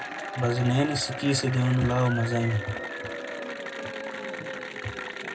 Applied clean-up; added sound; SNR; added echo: none; Applause / Cheering; 7 dB; reverberation time 0.2 s.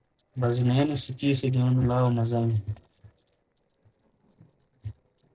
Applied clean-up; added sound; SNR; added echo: neural separator model SepFormer DNS4.